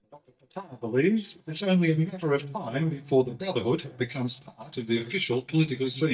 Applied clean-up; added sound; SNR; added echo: neural mask model DeepFilterNet 3.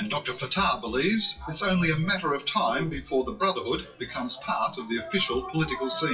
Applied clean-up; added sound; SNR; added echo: classical method WPE with log-MMSE.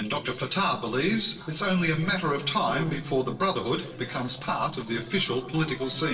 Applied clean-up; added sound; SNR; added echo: neural separator model SepFormer DNS4.